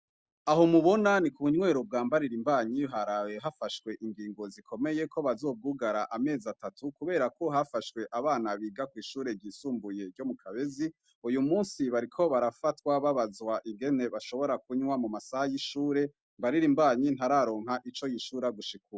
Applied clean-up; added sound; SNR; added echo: none; none; none; none.